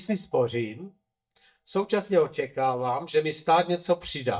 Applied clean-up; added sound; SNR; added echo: neural mask model DeepFilterNet 3.